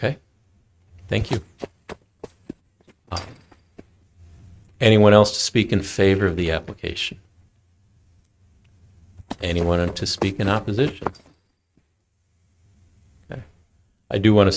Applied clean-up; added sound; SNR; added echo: neural mask model RNNoise.